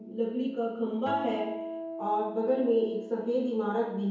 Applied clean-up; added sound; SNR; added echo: none; Acoustic guitar; 11 dB; reverberation time 1.0 s.